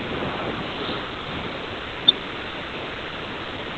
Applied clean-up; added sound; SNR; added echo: none; none; none; none.